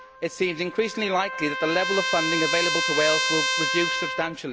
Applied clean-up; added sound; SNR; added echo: none; Trumpet; 1 dB; none.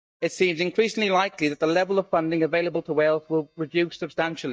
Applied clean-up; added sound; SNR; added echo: neural mask model DeepFilterNet 3.